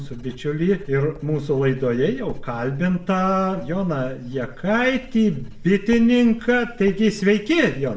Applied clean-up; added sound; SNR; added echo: none; Writing; 15 dB; reverberation time 0.4 s.